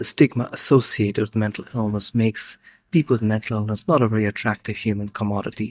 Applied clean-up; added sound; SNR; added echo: neural mask model DeepFilterNet 3.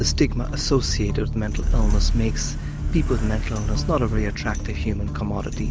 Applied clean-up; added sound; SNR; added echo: none; Accelerating, revving, vroom / Car; 16 dB; none.